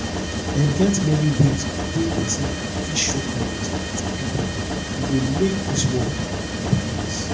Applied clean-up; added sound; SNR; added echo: none; Mechanisms; 2 dB; reverberation time 0.7 s.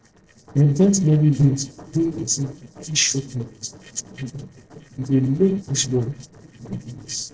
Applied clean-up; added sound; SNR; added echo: neural separator model SepFormer DNS4.